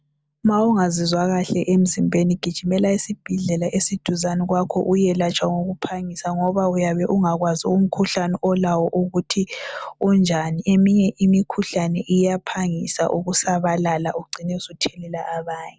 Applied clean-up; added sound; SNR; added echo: none; none; none; none.